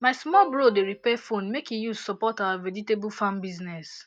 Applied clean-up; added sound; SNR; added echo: neural mask model DeepFilterNet 3.